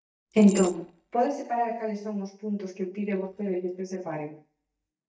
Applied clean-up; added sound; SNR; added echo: neural mask model DeepFilterNet 3.